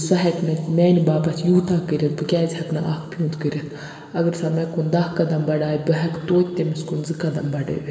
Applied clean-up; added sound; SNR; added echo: none; none; none; reverberation time 2.1 s.